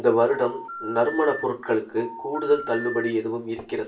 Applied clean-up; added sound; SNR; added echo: none; Telephone; 13 dB; reverberation time 0.3 s.